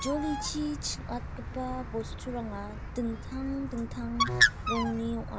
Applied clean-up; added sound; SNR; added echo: none; Bird; -1 dB; none.